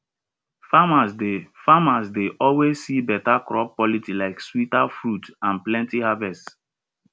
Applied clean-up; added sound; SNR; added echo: none; none; none; none.